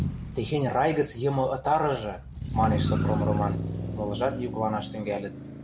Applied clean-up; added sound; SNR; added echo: none; Motor vehicle (road); 3 dB; none.